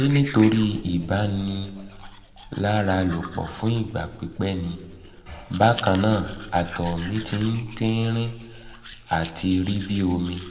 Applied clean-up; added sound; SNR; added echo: none; Domestic sounds, home sounds; 15 dB; reverberation time 1.1 s.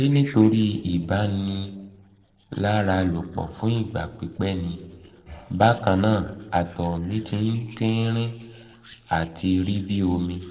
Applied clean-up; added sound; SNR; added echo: neural separator model SepFormer DNS4.